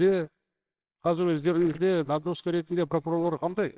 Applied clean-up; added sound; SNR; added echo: neural separator model SepFormer WHAMR!.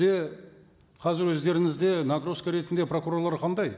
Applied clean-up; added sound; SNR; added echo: none; none; none; none.